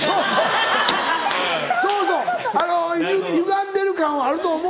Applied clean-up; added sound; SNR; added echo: none; none; none; none.